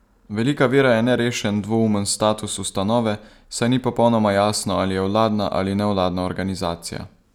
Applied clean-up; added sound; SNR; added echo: none; none; none; none.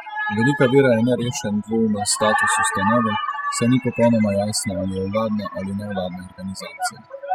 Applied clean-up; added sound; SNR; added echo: classical method spectral subtraction.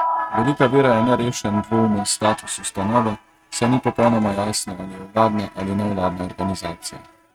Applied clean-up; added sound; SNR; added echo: neural mask model RNNoise.